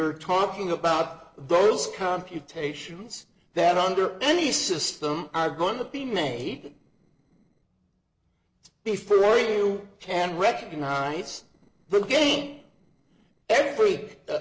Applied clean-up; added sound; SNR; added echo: neural separator model SepFormer DNS4.